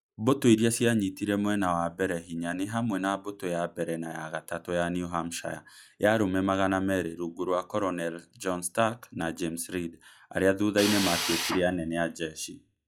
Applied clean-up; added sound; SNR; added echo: classical method log-MMSE.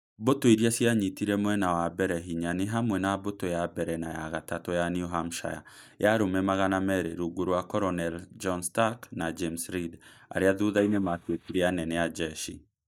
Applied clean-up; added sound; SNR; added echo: neural mask model DeepFilterNet 3.